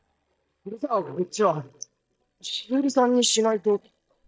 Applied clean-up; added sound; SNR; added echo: neural mask model DeepFilterNet 3.